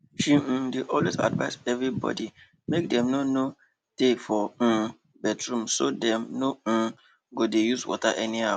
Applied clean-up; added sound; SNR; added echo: none; none; none; none.